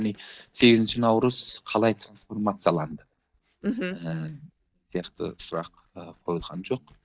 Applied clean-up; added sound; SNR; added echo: neural mask model DeepFilterNet 3.